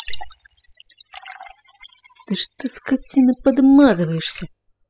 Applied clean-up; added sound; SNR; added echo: classical method spectral subtraction.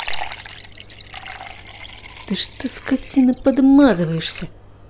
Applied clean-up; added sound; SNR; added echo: none; Liquid; 17 dB; none.